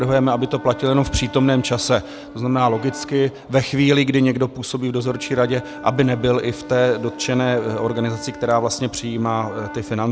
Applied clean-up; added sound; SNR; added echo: none; Wind instrument, woodwind instrument; 16 dB; none.